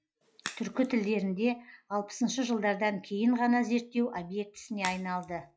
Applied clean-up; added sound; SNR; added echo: classical method log-MMSE.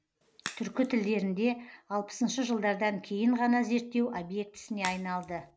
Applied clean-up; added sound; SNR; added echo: none; Crack; 15 dB; none.